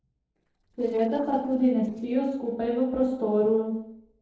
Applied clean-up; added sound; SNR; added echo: neural separator model SepFormer DNS4.